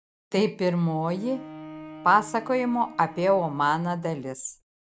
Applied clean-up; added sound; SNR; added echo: none; Bowed string instrument; 18 dB; none.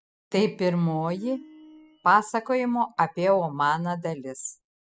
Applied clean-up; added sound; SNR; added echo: classical method spectral subtraction.